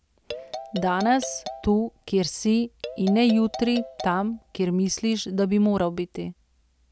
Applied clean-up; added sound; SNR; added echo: none; Marimba, xylophone; 13 dB; none.